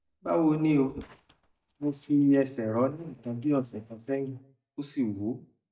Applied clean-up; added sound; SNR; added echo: neural mask model DeepFilterNet 3.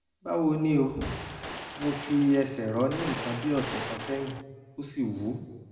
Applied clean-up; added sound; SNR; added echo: none; Gunshot, gunfire; 9 dB; reverberation time 1.7 s.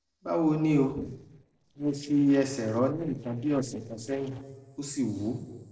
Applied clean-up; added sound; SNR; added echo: neural separator model SepFormer DNS4.